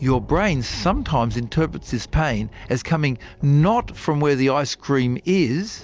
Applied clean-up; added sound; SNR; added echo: none; Thunder; 15 dB; none.